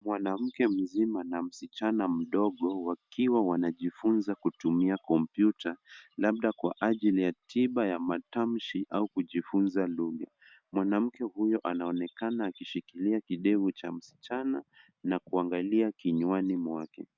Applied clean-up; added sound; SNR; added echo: none; none; none; none.